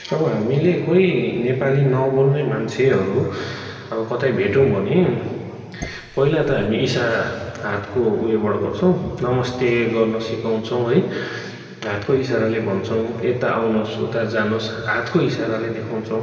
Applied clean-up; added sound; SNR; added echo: none; Dishes, pots, and pans; 15 dB; reverberation time 2.5 s.